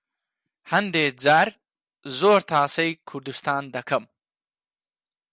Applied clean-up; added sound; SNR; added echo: none; none; none; none.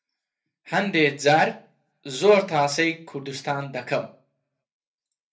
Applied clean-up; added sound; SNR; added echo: none; none; none; reverberation time 0.3 s.